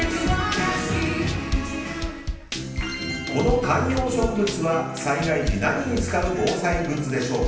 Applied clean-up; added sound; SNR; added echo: none; Drum kit; 8 dB; reverberation time 0.9 s.